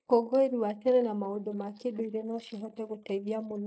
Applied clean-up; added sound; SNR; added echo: neural mask model Resemble Enhance denoiser.